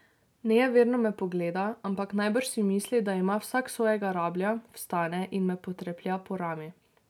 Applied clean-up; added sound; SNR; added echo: none; none; none; none.